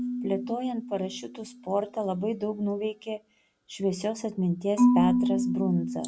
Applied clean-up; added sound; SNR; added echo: none; Marimba, xylophone / Wood; 0 dB; none.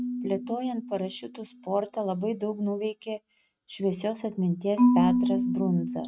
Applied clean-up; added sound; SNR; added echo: neural mask model RNNoise.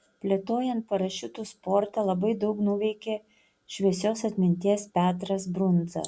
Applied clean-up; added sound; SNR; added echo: none; none; none; none.